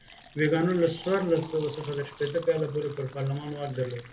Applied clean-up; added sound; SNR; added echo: none; Fill (with liquid); 19 dB; reverberation time 0.3 s.